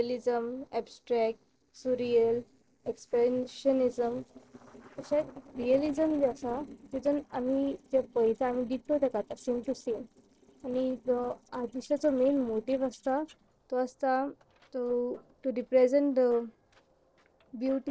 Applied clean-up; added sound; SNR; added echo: neural separator model SepFormer DNS4.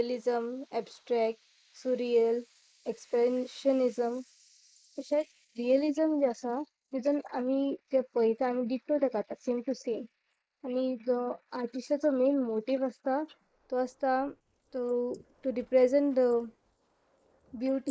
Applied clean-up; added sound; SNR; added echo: neural mask model Resemble Enhance denoiser.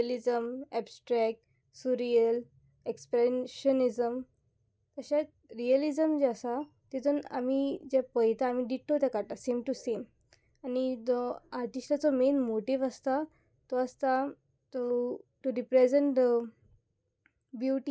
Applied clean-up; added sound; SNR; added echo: none; none; none; none.